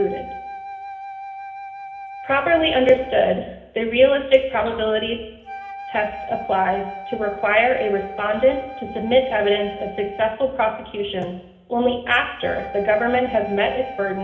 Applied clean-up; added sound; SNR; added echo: none; Wind instrument, woodwind instrument; 14 dB; reverberation time 1.0 s.